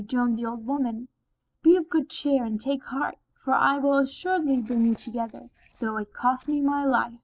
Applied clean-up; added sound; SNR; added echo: neural separator model SepFormer DNS4.